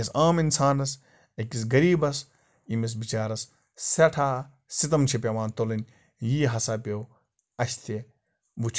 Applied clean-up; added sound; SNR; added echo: none; none; none; none.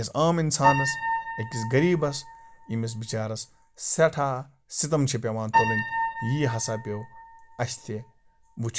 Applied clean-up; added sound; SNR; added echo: none; Piano; 5 dB; none.